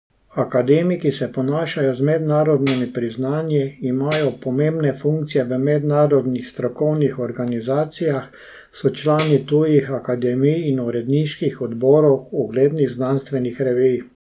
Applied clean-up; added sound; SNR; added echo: none; Tambourine; 18 dB; none.